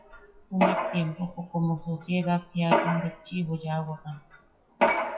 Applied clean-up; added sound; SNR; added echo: classical method WPE with log-MMSE.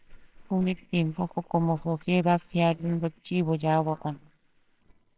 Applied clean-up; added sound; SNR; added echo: neural separator model SepFormer WHAMR!.